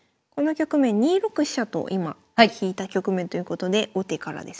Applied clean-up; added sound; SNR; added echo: none; none; none; none.